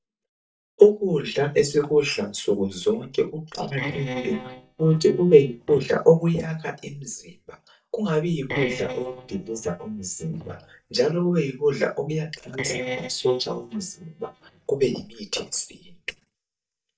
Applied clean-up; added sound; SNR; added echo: neural mask model DeepFilterNet 3.